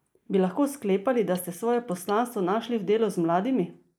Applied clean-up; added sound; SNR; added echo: neural mask model Resemble Enhance denoiser.